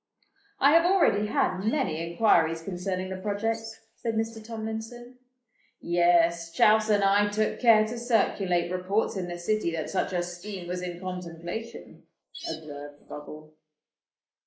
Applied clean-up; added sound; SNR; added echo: neural mask model Resemble Enhance denoiser.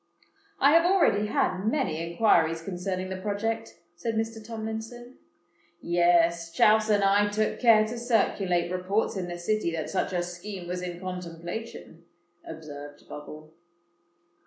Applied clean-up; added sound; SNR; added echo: none; none; none; none.